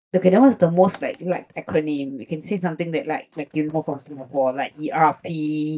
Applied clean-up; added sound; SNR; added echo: neural mask model DeepFilterNet 3.